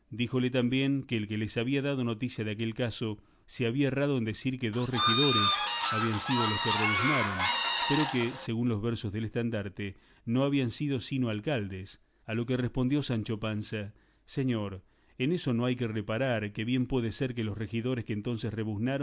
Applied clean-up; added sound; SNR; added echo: none; Bird / Fowl; -1 dB; none.